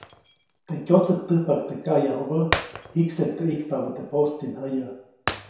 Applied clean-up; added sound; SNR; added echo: none; Shatter; 11 dB; reverberation time 0.7 s.